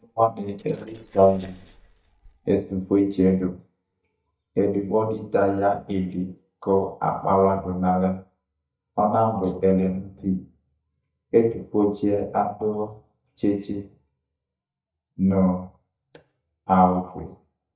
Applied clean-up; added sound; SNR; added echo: neural mask model DeepFilterNet 3.